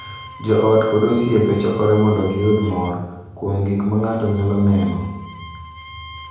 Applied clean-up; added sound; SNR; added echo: none; Bowed string instrument; 19 dB; reverberation time 0.9 s.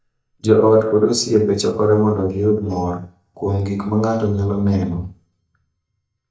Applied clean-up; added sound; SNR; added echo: neural mask model DeepFilterNet 3.